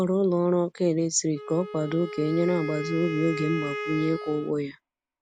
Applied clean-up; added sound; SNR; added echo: none; Wind instrument, woodwind instrument; 10 dB; none.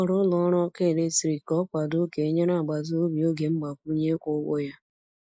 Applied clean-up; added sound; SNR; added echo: neural mask model Resemble Enhance denoiser.